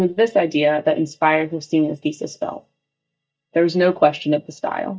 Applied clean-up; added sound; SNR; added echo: neural mask model DeepFilterNet 3.